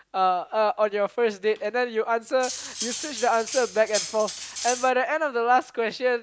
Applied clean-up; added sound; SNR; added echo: none; Cutlery, silverware; 9 dB; none.